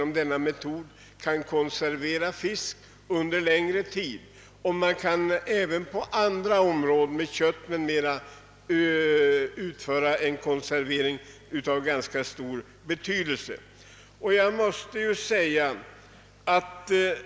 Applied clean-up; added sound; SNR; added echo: none; none; none; none.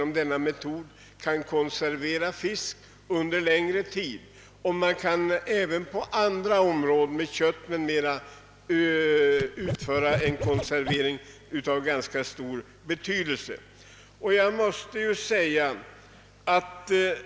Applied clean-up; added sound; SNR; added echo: none; Scratching (performance technique); 5 dB; none.